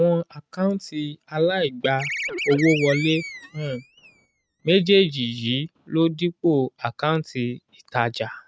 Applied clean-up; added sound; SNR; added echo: neural mask model RNNoise.